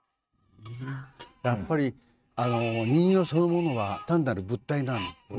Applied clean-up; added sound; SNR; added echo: neural mask model RNNoise.